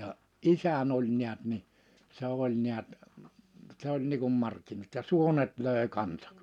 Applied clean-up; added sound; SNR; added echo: none; none; none; none.